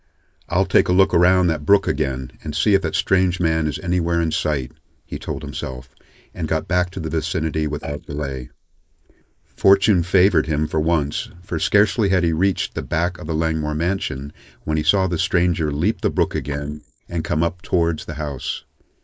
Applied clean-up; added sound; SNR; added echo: neural mask model Resemble Enhance denoiser.